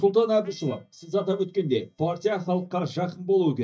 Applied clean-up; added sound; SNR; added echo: neural mask model DeepFilterNet 3.